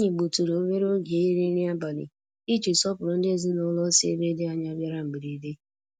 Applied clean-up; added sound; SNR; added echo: none; none; none; none.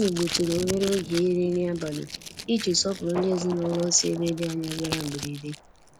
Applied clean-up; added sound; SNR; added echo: none; Thunder + Packing tape, duct tape; 11 dB; none.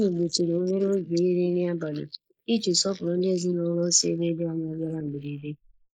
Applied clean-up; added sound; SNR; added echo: neural mask model Resemble Enhance denoiser.